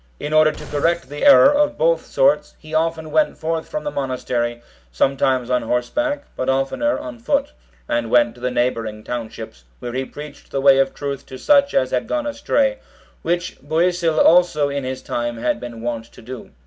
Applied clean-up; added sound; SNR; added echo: none; Glass; 17 dB; none.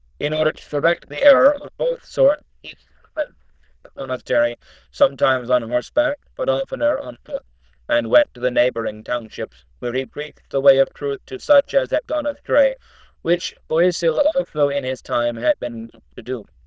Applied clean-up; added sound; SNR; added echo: neural diffusion model UNIVERSE++.